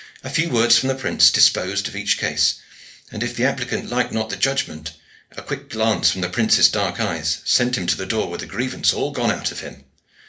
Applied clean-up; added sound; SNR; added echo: none; none; none; reverberation time 0.3 s.